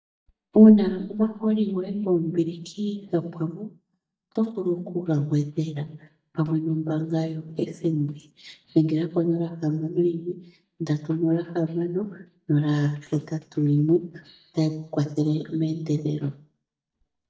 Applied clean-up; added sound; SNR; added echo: neural mask model DeepFilterNet 3.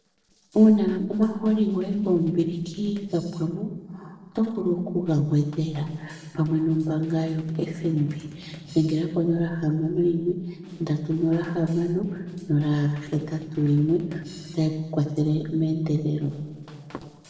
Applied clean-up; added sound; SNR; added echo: neural separator model SepFormer DNS4.